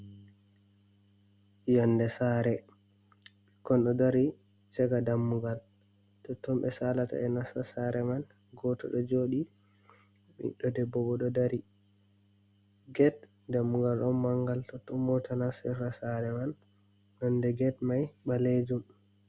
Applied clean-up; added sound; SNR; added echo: none; none; none; none.